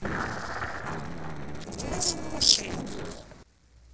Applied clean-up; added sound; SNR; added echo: neural separator model SepFormer DNS4.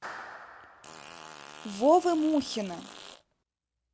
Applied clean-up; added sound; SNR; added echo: none; Fart + Clapping; 16 dB; none.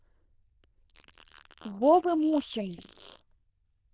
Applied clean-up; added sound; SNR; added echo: neural diffusion model UNIVERSE++.